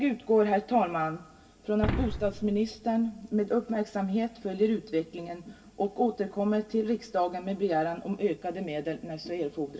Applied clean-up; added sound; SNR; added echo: none; Boom; 5 dB; reverberation time 0.2 s.